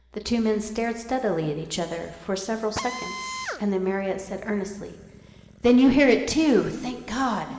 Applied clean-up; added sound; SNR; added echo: none; Drill; 13 dB; reverberation time 1.7 s.